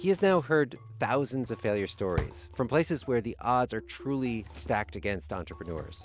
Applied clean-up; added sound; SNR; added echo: none; Drawer open or close; 15 dB; none.